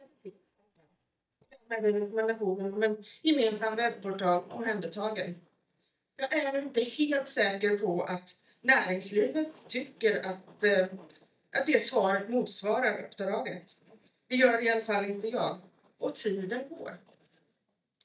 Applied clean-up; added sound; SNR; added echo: neural mask model DeepFilterNet 3.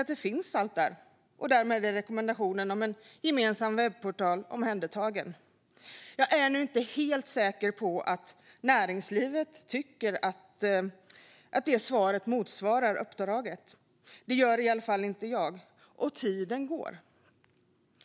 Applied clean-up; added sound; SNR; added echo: none; none; none; none.